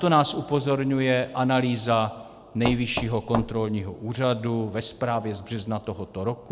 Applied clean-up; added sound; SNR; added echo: none; Knock; 7 dB; none.